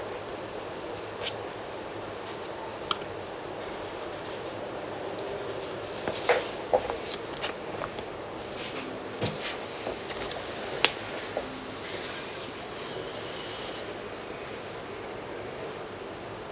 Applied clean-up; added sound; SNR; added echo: none; Piano; 18 dB; none.